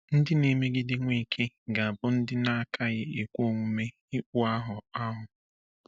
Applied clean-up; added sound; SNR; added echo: none; none; none; none.